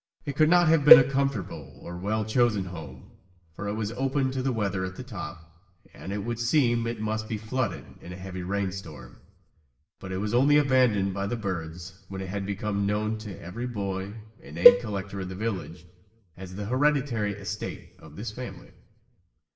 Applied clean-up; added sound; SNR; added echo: none; Cowbell; -5 dB; reverberation time 0.9 s.